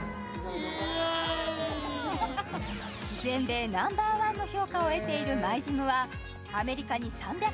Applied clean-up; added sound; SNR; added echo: none; Snare drum; 17 dB; none.